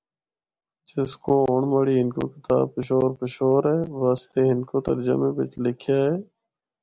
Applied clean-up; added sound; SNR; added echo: none; none; none; none.